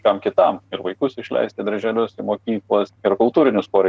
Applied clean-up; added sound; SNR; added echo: none; none; none; none.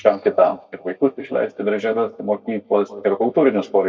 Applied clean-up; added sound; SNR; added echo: neural mask model DeepFilterNet 3.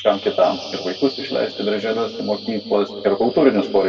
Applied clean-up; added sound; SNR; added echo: none; Bird vocalization, bird call, bird song; 16 dB; reverberation time 1.4 s.